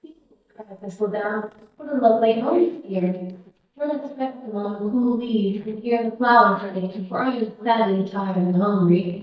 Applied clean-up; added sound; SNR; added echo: neural mask model DeepFilterNet 3.